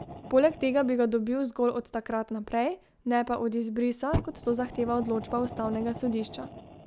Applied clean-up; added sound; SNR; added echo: none; Fire; 12 dB; none.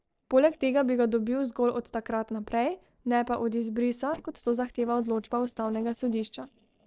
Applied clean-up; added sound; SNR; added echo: neural separator model SepFormer DNS4.